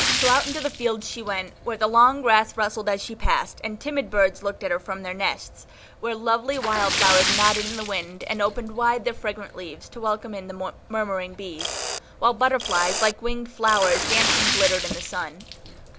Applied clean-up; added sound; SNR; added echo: none; Mechanisms + Splash, splatter; 5 dB; none.